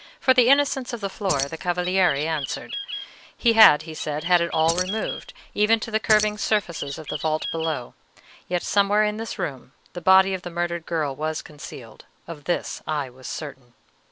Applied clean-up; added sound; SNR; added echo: none; Bird + Keys jangling; 8 dB; none.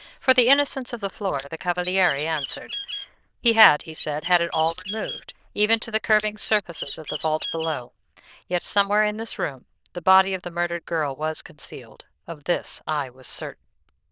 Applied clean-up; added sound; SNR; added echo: neural diffusion model UNIVERSE++.